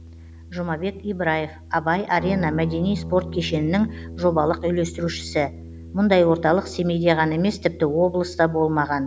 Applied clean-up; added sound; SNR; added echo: none; Guitar; 14 dB; none.